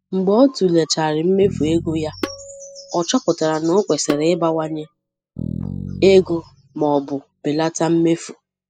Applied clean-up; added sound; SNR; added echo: classical method spectral subtraction.